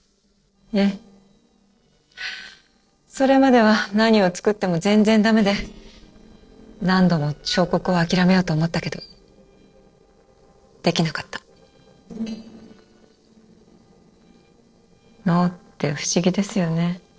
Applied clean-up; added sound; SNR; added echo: neural separator model SepFormer DNS4.